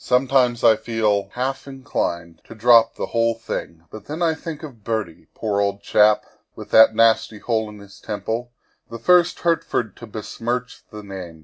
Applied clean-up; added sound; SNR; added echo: none; none; none; none.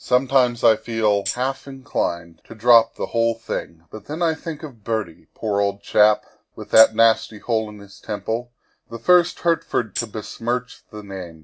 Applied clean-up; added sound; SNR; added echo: none; Tambourine; 13 dB; none.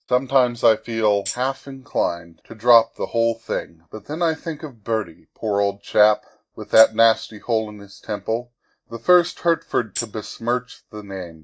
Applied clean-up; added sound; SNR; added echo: neural mask model DeepFilterNet 3.